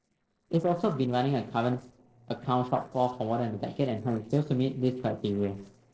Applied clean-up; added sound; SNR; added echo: neural separator model SepFormer DNS4.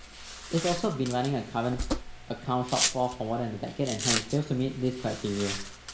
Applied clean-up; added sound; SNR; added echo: none; Domestic sounds, home sounds; 5 dB; reverberation time 0.5 s.